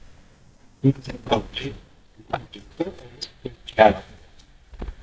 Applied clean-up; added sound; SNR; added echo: neural mask model DeepFilterNet 3.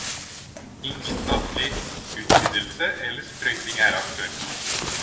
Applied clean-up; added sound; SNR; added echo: none; Tearing; -1 dB; reverberation time 0.9 s.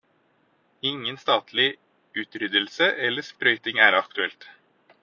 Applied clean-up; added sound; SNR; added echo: none; none; none; none.